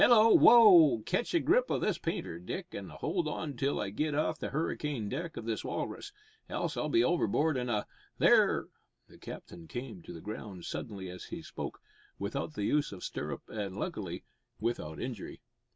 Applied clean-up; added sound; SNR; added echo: none; none; none; none.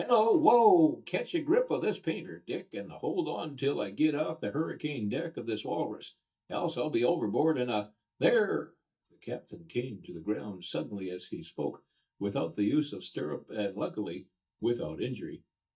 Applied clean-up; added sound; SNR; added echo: neural mask model DeepFilterNet 3.